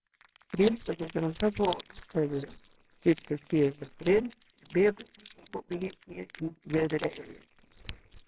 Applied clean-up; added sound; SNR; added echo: neural separator model SepFormer WHAMR!.